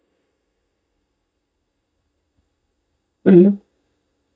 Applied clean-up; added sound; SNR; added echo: neural mask model DeepFilterNet 3.